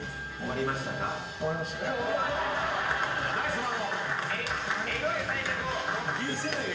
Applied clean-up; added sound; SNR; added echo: none; Organ; 11 dB; reverberation time 2.4 s.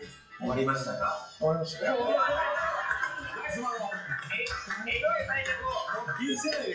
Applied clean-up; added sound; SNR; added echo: classical method WPE with log-MMSE.